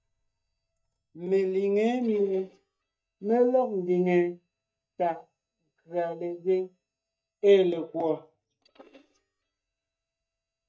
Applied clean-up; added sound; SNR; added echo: neural mask model DeepFilterNet 3.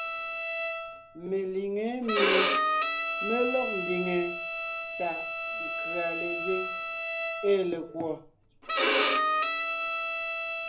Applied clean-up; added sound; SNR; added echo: none; Bowed string instrument; -3 dB; reverberation time 0.3 s.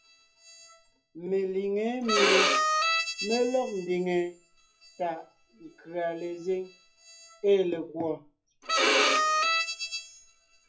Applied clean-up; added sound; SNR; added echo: classical method WPE with log-MMSE.